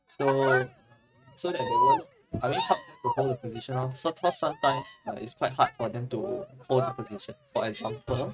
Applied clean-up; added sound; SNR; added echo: neural mask model RNNoise.